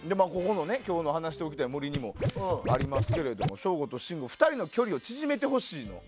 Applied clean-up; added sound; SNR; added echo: none; Scratching (performance technique); 1 dB; none.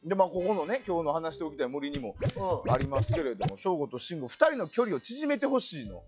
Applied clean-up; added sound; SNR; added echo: classical method log-MMSE.